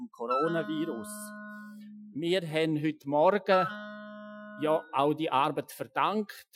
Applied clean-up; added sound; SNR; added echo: classical method Wiener filter.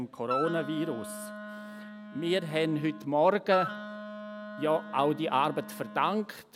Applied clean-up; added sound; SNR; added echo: none; Wind instrument, woodwind instrument; 10 dB; none.